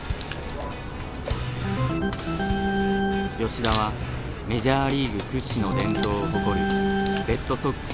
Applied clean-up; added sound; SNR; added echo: none; Organ + Crack; -1 dB; none.